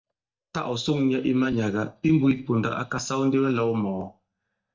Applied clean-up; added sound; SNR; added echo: neural mask model DeepFilterNet 3.